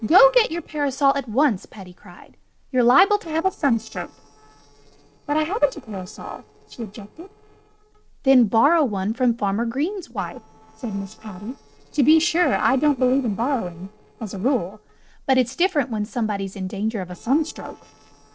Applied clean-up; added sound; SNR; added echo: neural separator model SepFormer DNS4.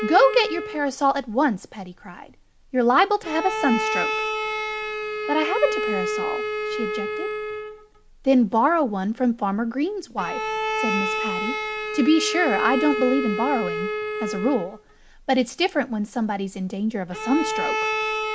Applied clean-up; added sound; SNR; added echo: none; Bowed string instrument; 4 dB; none.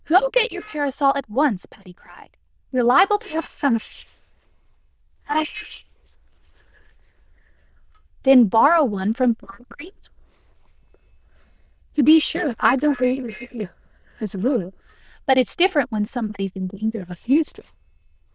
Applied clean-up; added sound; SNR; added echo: neural diffusion model UNIVERSE++.